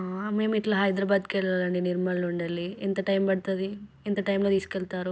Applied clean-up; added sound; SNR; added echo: none; none; none; none.